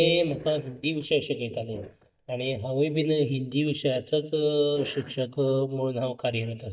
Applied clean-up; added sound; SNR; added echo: neural mask model DeepFilterNet 3.